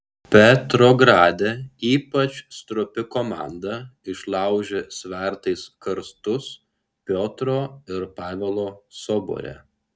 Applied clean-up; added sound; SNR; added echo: none; none; none; none.